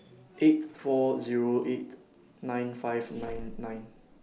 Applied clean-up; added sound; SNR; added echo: none; Slam / Alarm; 18 dB; none.